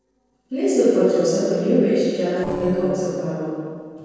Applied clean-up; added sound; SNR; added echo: neural separator model SepFormer DNS4.